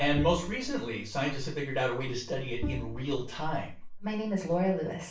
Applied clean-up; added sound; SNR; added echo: none; Bowed string instrument; 11 dB; reverberation time 0.3 s.